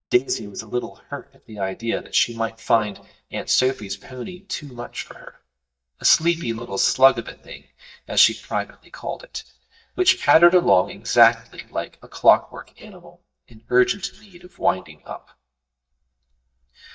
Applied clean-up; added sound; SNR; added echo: neural mask model DeepFilterNet 3.